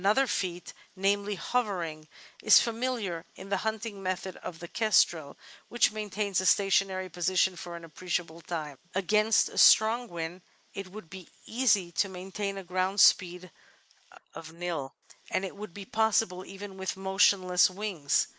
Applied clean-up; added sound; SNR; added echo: neural mask model Resemble Enhance denoiser.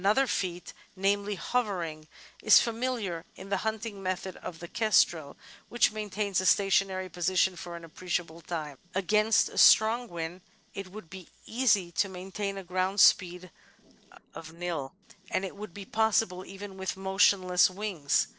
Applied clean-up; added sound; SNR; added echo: neural separator model SepFormer DNS4.